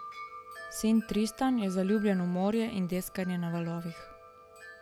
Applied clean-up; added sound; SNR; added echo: none; Wind chime; 17 dB; none.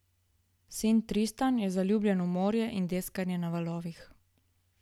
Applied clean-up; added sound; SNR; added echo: none; none; none; none.